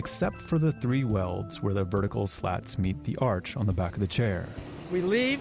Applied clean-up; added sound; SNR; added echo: none; none; none; none.